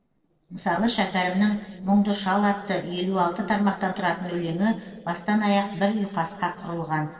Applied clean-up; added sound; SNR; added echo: neural separator model SepFormer DNS4.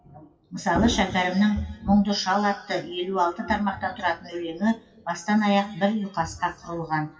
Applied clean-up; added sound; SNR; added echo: classical method WPE with log-MMSE.